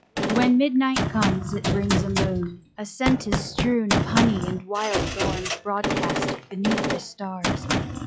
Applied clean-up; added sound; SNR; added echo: classical method log-MMSE.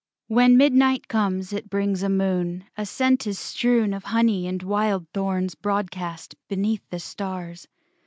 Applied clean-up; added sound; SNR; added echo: none; none; none; none.